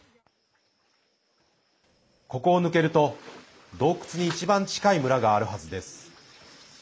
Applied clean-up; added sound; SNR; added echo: none; none; none; none.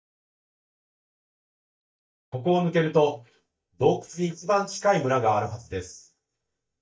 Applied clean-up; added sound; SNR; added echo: neural mask model DeepFilterNet 3.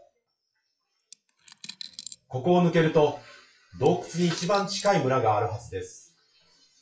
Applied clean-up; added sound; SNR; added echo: classical method WPE with log-MMSE.